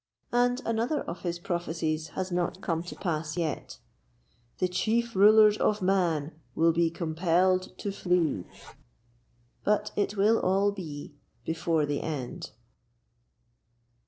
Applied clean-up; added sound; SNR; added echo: neural separator model SepFormer DNS4.